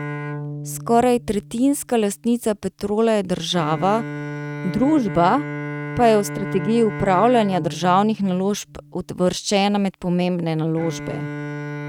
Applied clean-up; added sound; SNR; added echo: neural mask model RNNoise.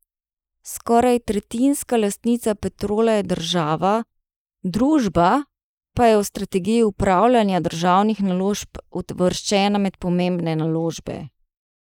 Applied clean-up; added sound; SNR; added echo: neural mask model Resemble Enhance denoiser.